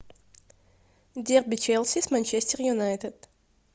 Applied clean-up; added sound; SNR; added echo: none; none; none; none.